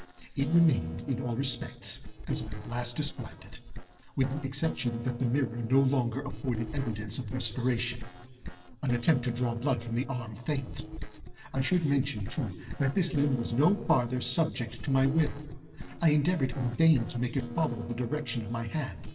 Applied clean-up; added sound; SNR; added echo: neural separator model SepFormer DNS4.